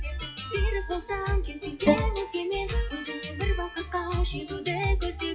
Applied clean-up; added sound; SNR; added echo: classical method WPE with log-MMSE.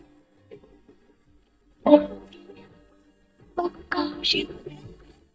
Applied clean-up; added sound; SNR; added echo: neural mask model DeepFilterNet 3.